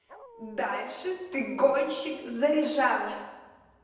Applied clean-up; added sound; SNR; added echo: none; Dog; 20 dB; reverberation time 1.0 s.